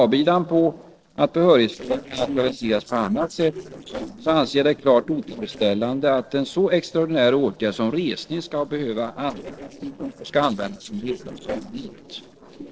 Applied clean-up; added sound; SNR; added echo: neural separator model SepFormer DNS4.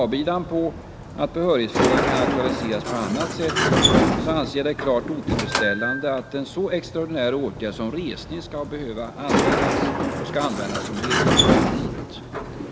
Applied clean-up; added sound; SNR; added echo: none; Sliding door; -2 dB; none.